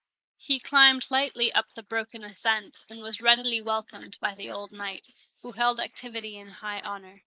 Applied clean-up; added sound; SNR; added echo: neural mask model Resemble Enhance denoiser.